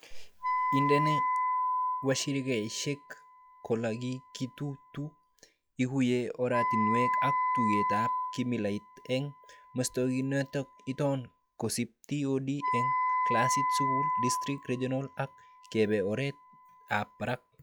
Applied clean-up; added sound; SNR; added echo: classical method log-MMSE.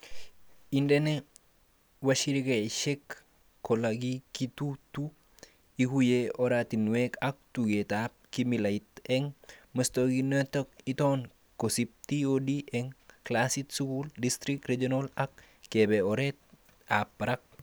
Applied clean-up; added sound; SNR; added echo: none; none; none; none.